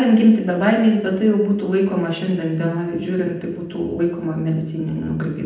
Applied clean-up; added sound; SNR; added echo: none; none; none; reverberation time 0.8 s.